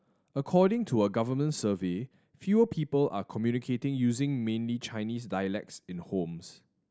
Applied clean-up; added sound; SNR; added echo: none; none; none; none.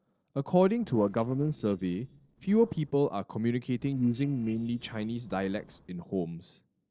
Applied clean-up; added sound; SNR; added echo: neural separator model SepFormer DNS4.